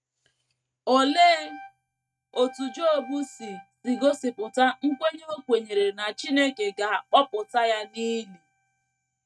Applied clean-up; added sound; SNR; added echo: neural mask model RNNoise.